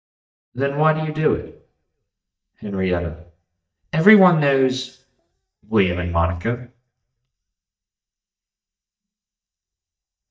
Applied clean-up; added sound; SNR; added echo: neural mask model DeepFilterNet 3.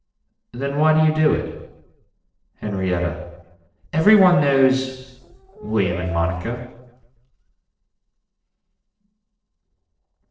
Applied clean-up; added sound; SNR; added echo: neural separator model SepFormer DNS4.